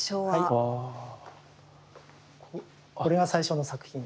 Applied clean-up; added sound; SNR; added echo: none; none; none; none.